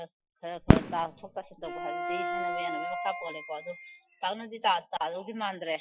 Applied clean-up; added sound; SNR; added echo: classical method Wiener filter.